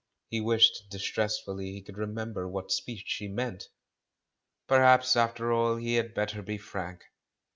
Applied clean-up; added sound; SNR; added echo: none; none; none; none.